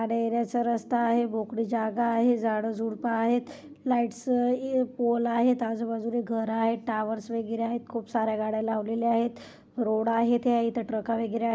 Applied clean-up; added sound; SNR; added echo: none; none; none; none.